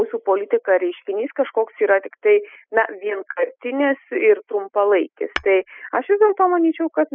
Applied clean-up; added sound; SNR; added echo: classical method spectral subtraction.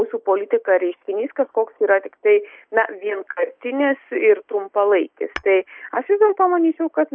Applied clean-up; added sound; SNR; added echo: neural mask model DeepFilterNet 3.